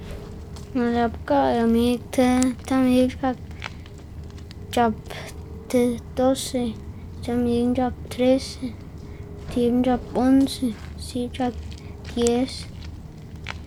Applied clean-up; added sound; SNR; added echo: none; Walk, footsteps; 12 dB; none.